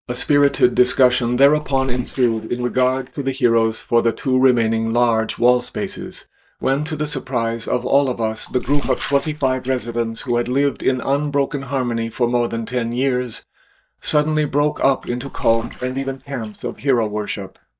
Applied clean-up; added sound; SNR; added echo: neural mask model DeepFilterNet 3.